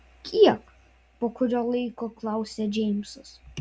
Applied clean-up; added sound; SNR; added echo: none; none; none; none.